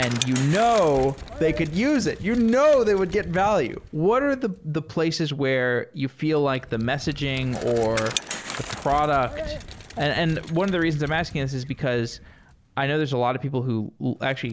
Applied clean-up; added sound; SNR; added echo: none; Bicycle; 14 dB; none.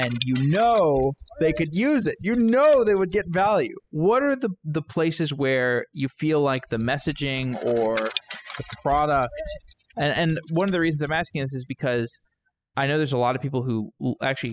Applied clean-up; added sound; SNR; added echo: classical method spectral subtraction.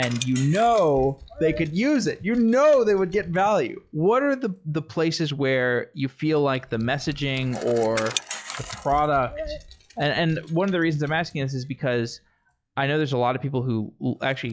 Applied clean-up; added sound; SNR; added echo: classical method log-MMSE.